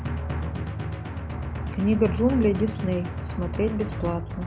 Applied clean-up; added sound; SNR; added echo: none; Drum; 3 dB; none.